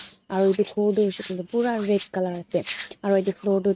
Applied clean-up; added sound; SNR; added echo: neural mask model RNNoise.